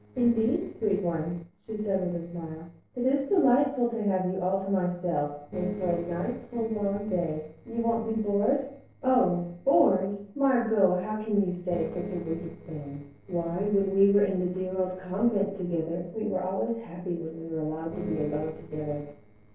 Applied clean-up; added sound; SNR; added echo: neural separator model SepFormer DNS4.